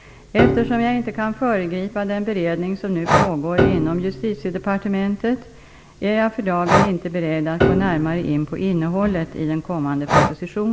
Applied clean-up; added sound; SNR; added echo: none; Breathing + Piano; 2 dB; none.